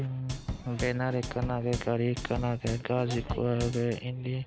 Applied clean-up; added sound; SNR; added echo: none; Drum / Drum kit; 8 dB; none.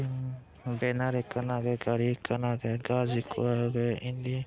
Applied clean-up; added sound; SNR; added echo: none; none; none; none.